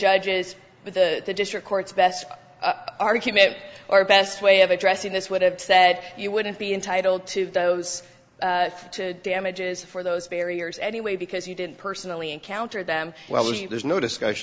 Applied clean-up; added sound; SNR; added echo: none; none; none; none.